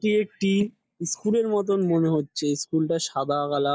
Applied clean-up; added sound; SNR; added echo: neural mask model DeepFilterNet 3.